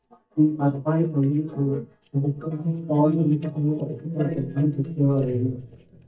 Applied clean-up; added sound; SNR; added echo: neural mask model DeepFilterNet 3.